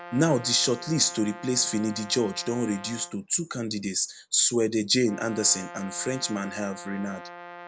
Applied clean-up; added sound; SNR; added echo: none; Brass instrument; 16 dB; none.